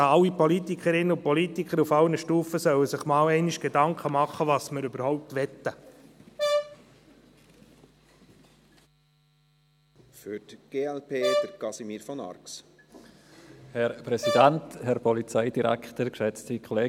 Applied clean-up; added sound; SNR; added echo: none; Brass instrument; 5 dB; none.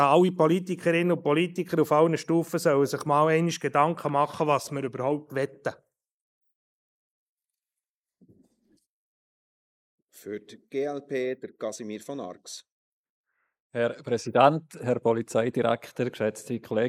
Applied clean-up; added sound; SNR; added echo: neural mask model Resemble Enhance denoiser.